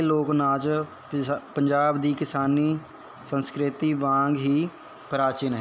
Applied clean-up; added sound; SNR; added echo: none; none; none; none.